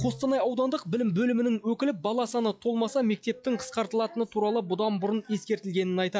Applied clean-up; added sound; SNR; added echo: classical method log-MMSE.